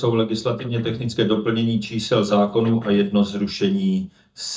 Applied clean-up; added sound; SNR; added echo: neural mask model DeepFilterNet 3.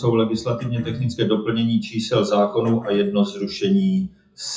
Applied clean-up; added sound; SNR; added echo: classical method WPE with log-MMSE.